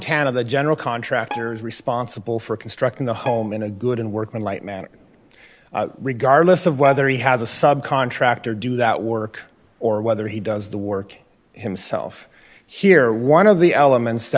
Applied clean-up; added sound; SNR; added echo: none; Bowed string instrument; 18 dB; none.